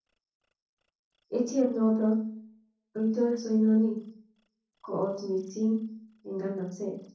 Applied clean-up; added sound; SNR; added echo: neural separator model SepFormer DNS4.